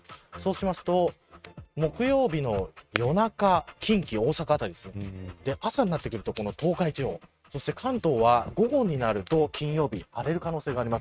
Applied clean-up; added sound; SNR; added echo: neural mask model RNNoise.